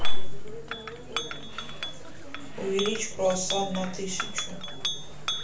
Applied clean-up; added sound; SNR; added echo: none; Chink, clink; 12 dB; reverberation time 0.3 s.